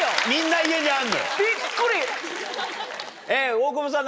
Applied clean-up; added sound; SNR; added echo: none; none; none; none.